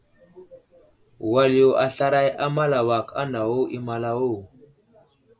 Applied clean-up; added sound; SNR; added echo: none; none; none; none.